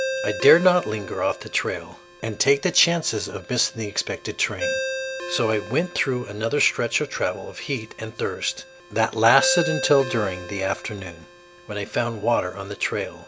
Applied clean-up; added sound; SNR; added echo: none; Ringtone; 10 dB; none.